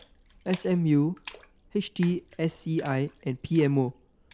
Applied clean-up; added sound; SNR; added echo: none; Splash, splatter; 19 dB; none.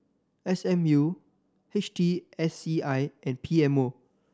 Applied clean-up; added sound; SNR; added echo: none; none; none; none.